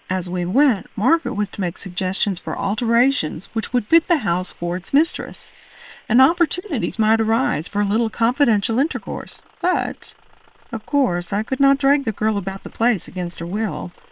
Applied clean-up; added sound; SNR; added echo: neural separator model SepFormer WHAM!.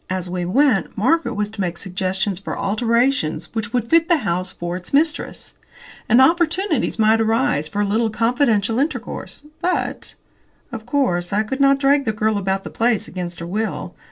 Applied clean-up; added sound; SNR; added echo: none; none; none; none.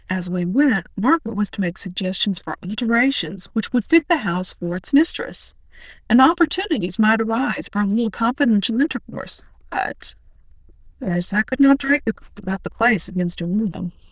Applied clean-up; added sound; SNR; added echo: neural diffusion model UNIVERSE++.